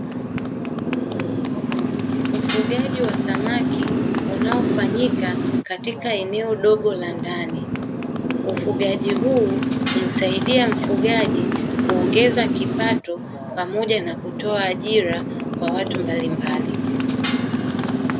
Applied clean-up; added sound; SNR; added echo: none; Motorcycle; -2 dB; none.